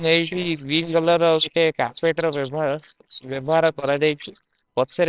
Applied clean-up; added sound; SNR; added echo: neural separator model SepFormer WHAMR!.